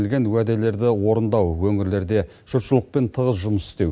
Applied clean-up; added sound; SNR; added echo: none; none; none; none.